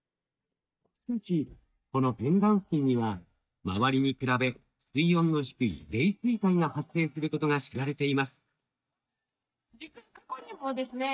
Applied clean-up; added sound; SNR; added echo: neural mask model DeepFilterNet 3.